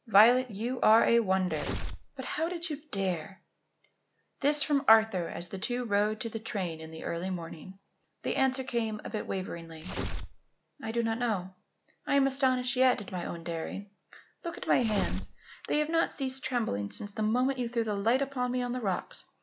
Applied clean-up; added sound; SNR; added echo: none; Tearing; 6 dB; none.